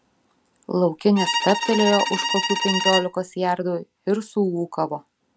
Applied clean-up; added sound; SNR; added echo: none; Bowed string instrument; 2 dB; none.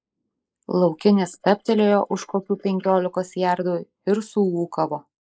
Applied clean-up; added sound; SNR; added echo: neural mask model Resemble Enhance denoiser.